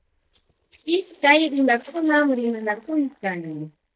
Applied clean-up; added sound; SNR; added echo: neural mask model DeepFilterNet 3.